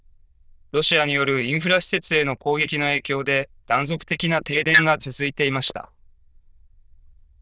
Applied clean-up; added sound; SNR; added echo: neural diffusion model UNIVERSE++.